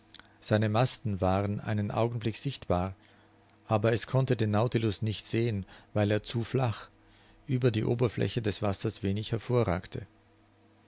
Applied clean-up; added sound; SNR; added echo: none; none; none; none.